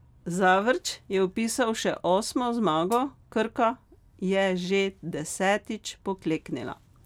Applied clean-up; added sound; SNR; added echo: none; none; none; none.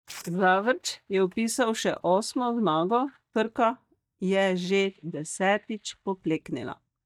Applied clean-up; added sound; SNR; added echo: neural mask model DeepFilterNet 3.